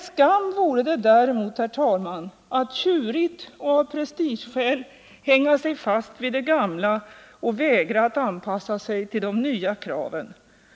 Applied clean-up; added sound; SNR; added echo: none; none; none; none.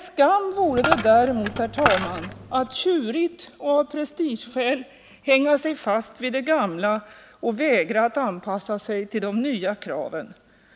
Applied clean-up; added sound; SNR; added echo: none; Coin (dropping); 4 dB; none.